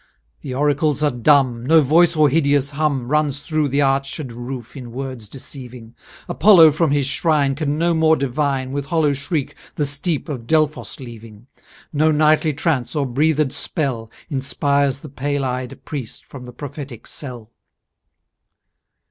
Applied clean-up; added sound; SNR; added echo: none; none; none; none.